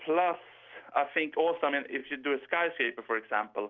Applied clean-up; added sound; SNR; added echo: none; none; none; none.